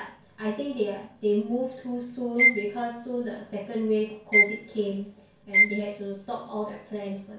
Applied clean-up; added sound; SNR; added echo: none; Bowed string instrument; -4 dB; reverberation time 0.4 s.